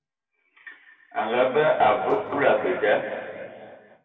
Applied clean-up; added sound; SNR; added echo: none; none; none; reverberation time 2.3 s.